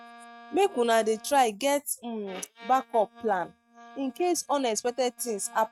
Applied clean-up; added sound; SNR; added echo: neural mask model RNNoise.